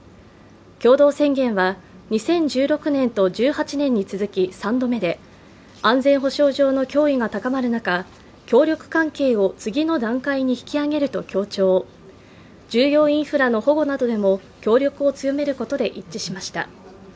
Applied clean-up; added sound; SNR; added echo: none; none; none; none.